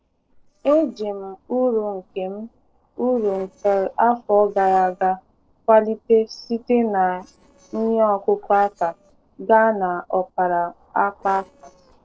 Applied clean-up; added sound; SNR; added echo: neural separator model SepFormer DNS4.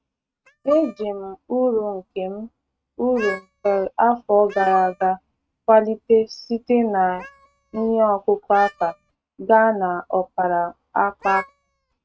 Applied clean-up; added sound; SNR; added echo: neural mask model RNNoise.